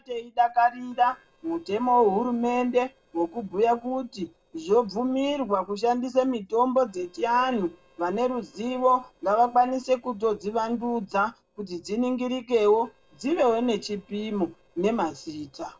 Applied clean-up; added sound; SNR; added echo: neural separator model SepFormer DNS4.